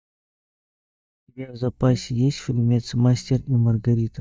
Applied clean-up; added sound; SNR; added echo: neural mask model DeepFilterNet 3.